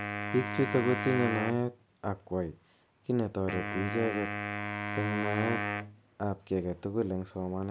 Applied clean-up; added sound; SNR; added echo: none; Wind instrument, woodwind instrument; 5 dB; none.